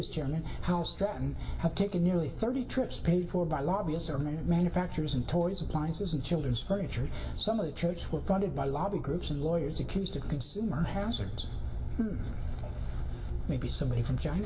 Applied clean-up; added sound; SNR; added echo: none; none; none; reverberation time 2.1 s.